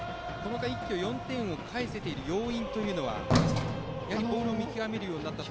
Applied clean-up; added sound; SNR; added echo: none; Sliding door; 4 dB; none.